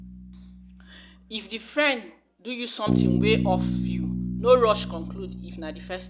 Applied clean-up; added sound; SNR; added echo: none; Bass guitar; 4 dB; none.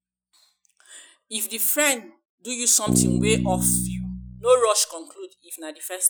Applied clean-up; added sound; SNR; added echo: classical method Wiener filter.